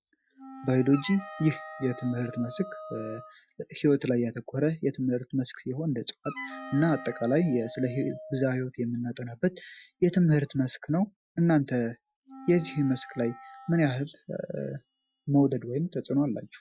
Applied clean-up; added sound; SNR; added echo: classical method Wiener filter.